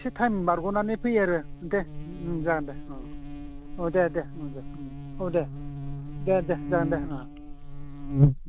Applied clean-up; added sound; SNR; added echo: none; Buzz; 2 dB; none.